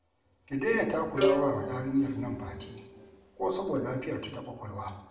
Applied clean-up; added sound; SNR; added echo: none; Bowed string instrument; 3 dB; reverberation time 0.7 s.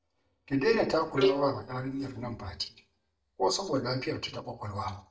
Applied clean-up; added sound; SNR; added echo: neural mask model DeepFilterNet 3.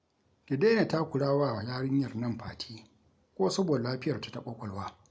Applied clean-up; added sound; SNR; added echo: none; none; none; none.